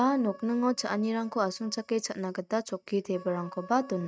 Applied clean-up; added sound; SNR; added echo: neural mask model RNNoise.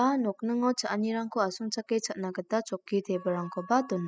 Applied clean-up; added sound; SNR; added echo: classical method spectral subtraction.